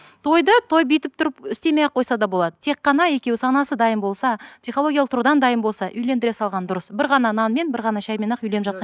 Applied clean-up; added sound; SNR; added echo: none; none; none; none.